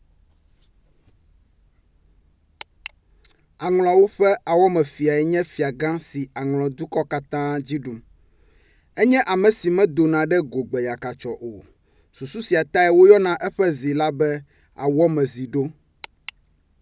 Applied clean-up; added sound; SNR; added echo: none; none; none; none.